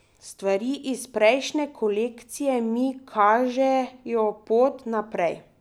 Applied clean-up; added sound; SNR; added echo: none; none; none; none.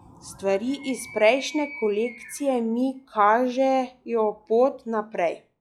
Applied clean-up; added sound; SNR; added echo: classical method log-MMSE.